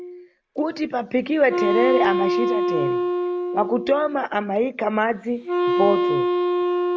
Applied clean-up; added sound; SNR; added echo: none; Wind instrument, woodwind instrument; 0 dB; none.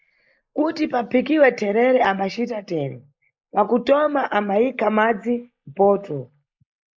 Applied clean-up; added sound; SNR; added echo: neural mask model Resemble Enhance denoiser.